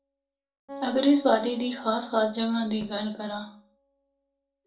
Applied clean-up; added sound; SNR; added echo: none; Acoustic guitar; 19 dB; reverberation time 0.3 s.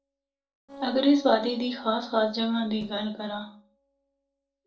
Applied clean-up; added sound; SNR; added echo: neural separator model SepFormer DNS4.